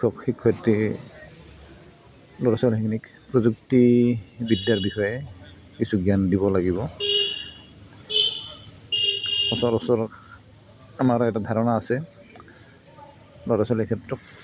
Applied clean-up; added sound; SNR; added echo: none; none; none; none.